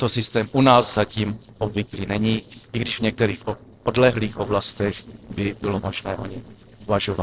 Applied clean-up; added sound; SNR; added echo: neural separator model SepFormer DNS4.